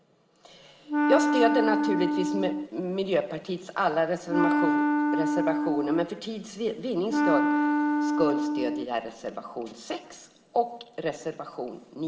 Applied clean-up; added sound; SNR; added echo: none; Wind instrument, woodwind instrument; -3 dB; reverberation time 2.7 s.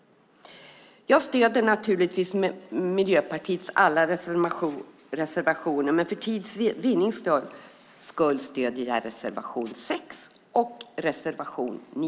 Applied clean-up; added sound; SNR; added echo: none; none; none; none.